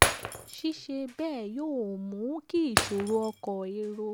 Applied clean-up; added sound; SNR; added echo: none; Shatter; 1 dB; none.